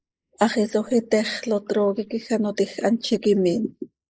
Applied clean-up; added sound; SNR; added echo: neural mask model Resemble Enhance denoiser.